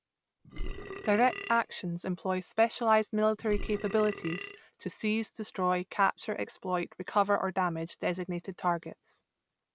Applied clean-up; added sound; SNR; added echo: none; Burping, eructation; 7 dB; none.